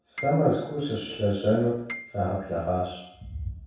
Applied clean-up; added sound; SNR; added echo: none; Piano; 17 dB; reverberation time 0.7 s.